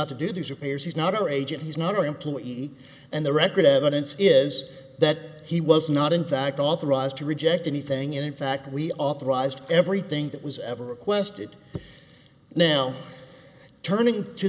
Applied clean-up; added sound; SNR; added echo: none; none; none; none.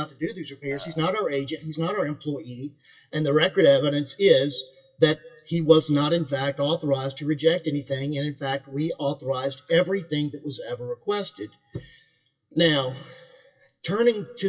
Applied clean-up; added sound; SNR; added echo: classical method WPE with log-MMSE.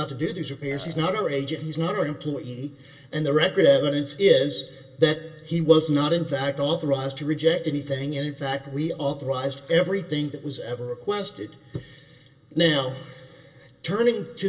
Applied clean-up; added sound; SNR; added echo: none; Burping, eructation; 18 dB; reverberation time 0.1 s.